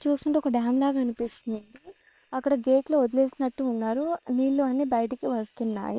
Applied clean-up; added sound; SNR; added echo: neural separator model SepFormer WHAM!.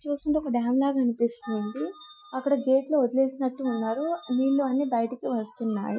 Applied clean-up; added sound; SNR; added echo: classical method Wiener filter.